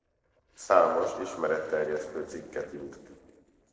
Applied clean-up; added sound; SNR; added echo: neural separator model SepFormer DNS4.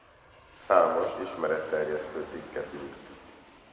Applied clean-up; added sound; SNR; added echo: none; Aircraft; 18 dB; reverberation time 2.0 s.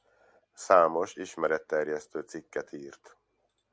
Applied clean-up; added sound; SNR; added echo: none; none; none; none.